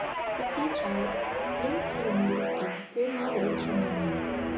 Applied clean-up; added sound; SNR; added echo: none; Guitar; -2 dB; reverberation time 0.2 s.